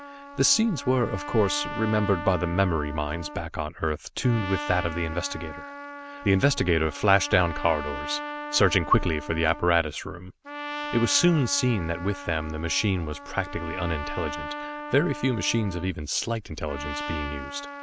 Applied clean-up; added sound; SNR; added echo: none; Trumpet; 11 dB; none.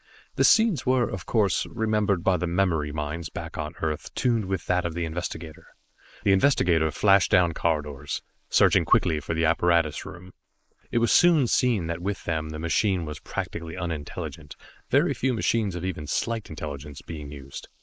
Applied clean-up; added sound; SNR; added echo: neural mask model Resemble Enhance denoiser.